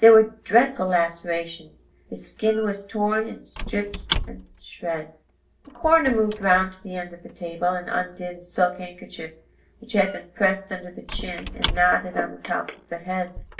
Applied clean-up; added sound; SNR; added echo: none; Squeak / Wood; 12 dB; reverberation time 0.3 s.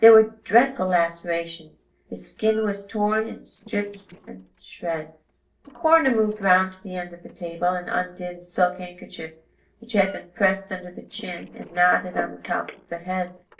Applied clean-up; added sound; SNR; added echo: neural separator model SepFormer DNS4.